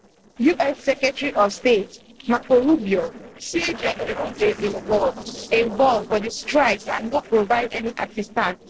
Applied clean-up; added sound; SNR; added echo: neural separator model SepFormer DNS4.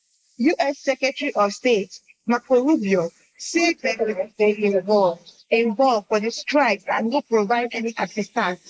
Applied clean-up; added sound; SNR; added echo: neural mask model Resemble Enhance denoiser.